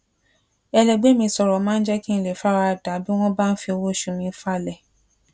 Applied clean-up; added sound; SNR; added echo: none; none; none; none.